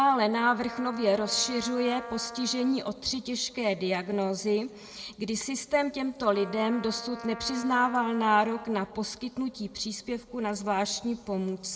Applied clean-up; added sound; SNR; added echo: none; Trumpet; 17 dB; reverberation time 1.4 s.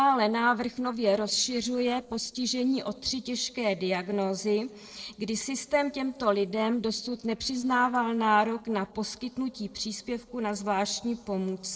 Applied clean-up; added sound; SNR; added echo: neural separator model SepFormer DNS4.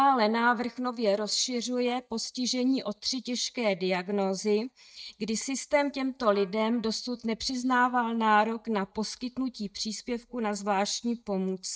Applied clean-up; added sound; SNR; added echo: neural mask model DeepFilterNet 3.